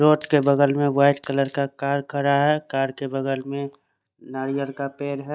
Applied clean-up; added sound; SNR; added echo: neural mask model DeepFilterNet 3.